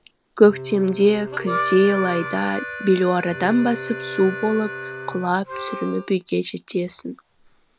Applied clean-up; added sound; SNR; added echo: none; Harmonica + Bowed string instrument; 10 dB; none.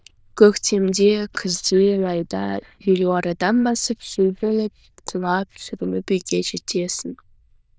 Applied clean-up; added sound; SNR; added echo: neural diffusion model UNIVERSE++.